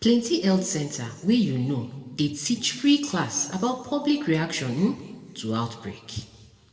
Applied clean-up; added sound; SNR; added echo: none; none; none; reverberation time 1.4 s.